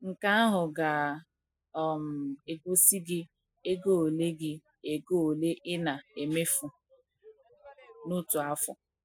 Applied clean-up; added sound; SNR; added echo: classical method spectral subtraction.